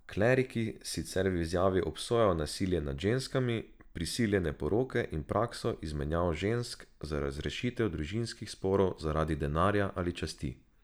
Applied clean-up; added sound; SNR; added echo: none; none; none; none.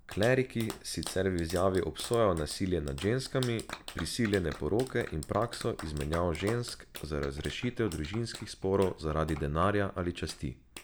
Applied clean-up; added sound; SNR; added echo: none; Clapping; 16 dB; none.